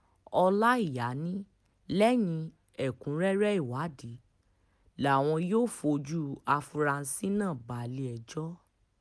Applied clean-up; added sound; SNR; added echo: none; none; none; none.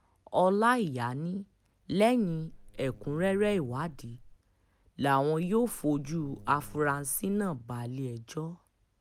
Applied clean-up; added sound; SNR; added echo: none; Buzz; 18 dB; none.